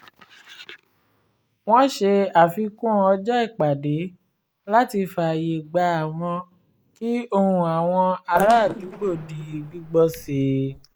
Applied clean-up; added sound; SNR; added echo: neural mask model Resemble Enhance denoiser.